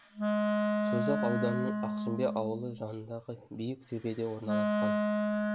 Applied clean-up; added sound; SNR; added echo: none; Wind instrument, woodwind instrument; -4 dB; none.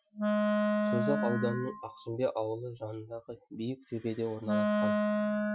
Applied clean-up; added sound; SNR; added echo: classical method Wiener filter.